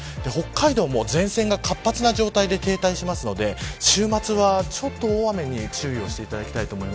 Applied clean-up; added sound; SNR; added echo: none; none; none; none.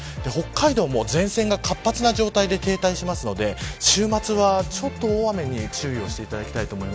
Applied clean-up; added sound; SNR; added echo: none; Bass guitar; 16 dB; none.